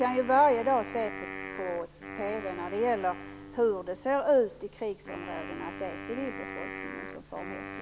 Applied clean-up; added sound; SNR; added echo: none; Wind instrument, woodwind instrument; 11 dB; none.